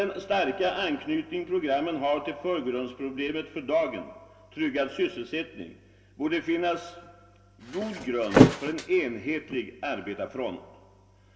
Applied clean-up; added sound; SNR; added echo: none; Thump, thud; -5 dB; reverberation time 0.8 s.